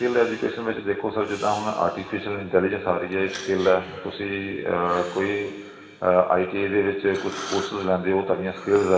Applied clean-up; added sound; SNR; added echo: none; Breathing; 18 dB; reverberation time 2.2 s.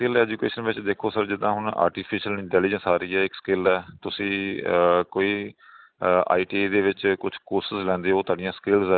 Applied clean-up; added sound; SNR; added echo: none; none; none; none.